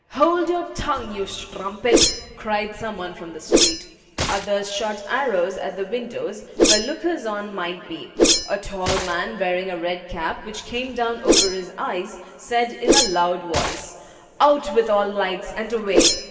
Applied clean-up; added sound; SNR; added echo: none; Whoosh, swoosh, swish; 1 dB; reverberation time 2.3 s.